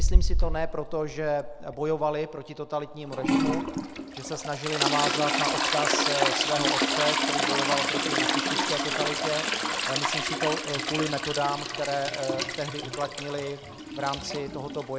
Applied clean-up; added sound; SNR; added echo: none; Trickle, dribble / Toilet flush; -4 dB; none.